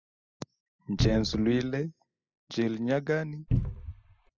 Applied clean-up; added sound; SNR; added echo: classical method spectral subtraction.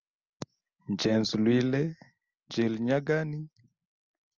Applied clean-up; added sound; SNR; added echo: none; none; none; none.